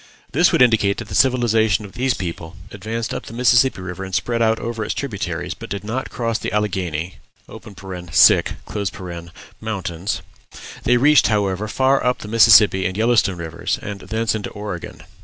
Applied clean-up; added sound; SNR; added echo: none; none; none; none.